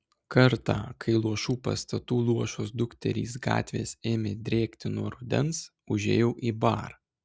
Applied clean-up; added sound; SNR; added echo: none; none; none; none.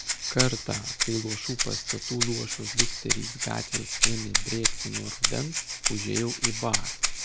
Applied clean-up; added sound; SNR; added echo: none; Rattle (instrument); -4 dB; none.